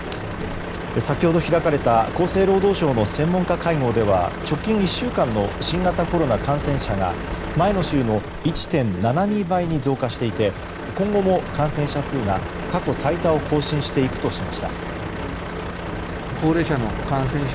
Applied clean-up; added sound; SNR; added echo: none; Truck; 7 dB; none.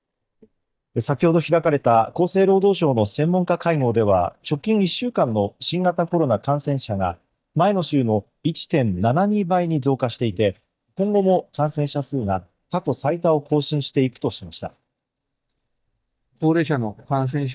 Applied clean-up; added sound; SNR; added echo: neural mask model DeepFilterNet 3.